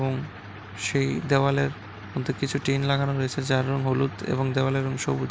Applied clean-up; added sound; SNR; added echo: none; none; none; none.